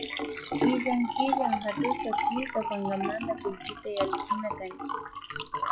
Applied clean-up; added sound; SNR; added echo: classical method log-MMSE.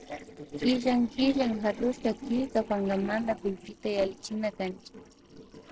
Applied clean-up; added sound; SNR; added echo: neural separator model SepFormer DNS4.